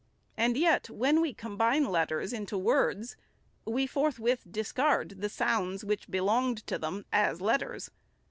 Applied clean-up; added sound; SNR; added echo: none; none; none; none.